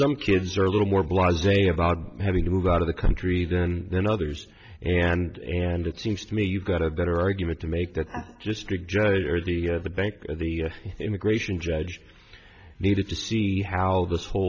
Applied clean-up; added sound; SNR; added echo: none; none; none; none.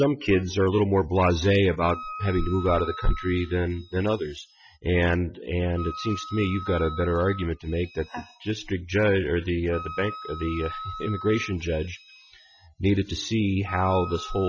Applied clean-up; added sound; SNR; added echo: classical method Wiener filter.